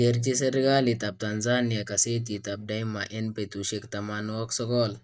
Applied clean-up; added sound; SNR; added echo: neural mask model DeepFilterNet 3.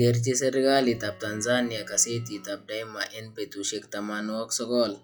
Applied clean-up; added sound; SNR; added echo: classical method log-MMSE.